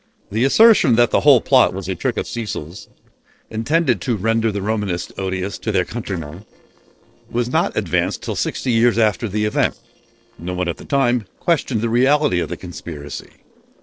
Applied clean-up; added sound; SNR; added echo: neural separator model SepFormer DNS4.